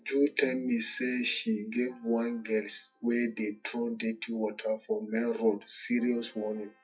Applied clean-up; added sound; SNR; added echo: classical method WPE with log-MMSE.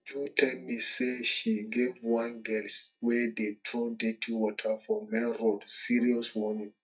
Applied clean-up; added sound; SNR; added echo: neural mask model DeepFilterNet 3.